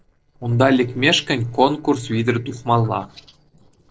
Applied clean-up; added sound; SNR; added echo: neural separator model SepFormer DNS4.